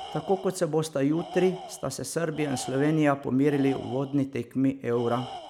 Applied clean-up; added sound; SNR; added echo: none; Tools; 16 dB; none.